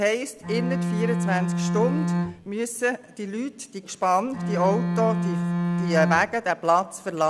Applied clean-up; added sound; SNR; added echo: none; Bowed string instrument; 0 dB; none.